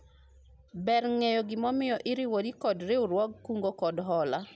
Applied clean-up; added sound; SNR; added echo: none; none; none; none.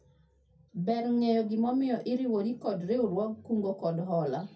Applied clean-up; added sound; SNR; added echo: none; none; none; reverberation time 0.3 s.